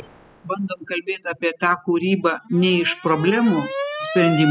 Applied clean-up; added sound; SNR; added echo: classical method spectral subtraction.